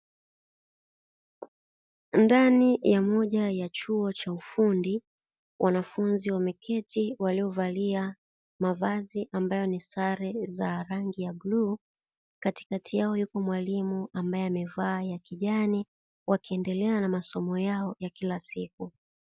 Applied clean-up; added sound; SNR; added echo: none; none; none; none.